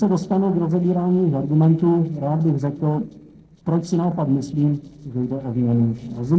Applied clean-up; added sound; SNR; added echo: neural separator model SepFormer DNS4.